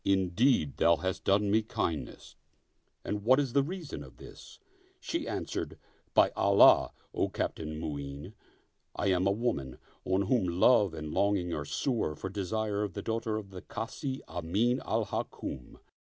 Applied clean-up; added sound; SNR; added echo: none; none; none; none.